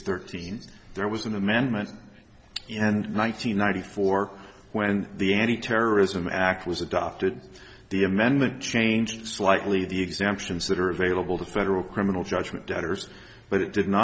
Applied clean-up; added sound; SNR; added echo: none; none; none; none.